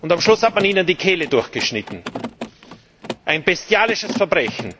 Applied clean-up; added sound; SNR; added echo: none; Mechanisms; 13 dB; none.